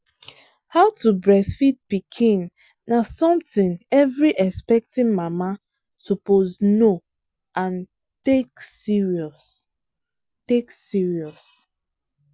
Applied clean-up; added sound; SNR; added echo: none; none; none; none.